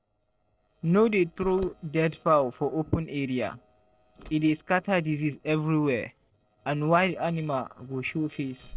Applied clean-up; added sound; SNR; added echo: neural separator model SepFormer DNS4.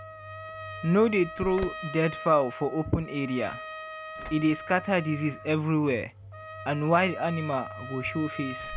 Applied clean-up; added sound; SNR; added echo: none; Slam / Engine + Trumpet; 12 dB; none.